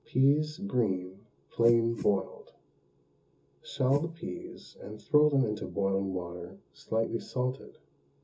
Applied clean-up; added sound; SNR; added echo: none; Whoosh, swoosh, swish; 11 dB; reverberation time 0.2 s.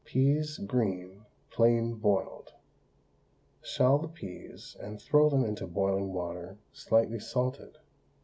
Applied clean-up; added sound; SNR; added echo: none; none; none; none.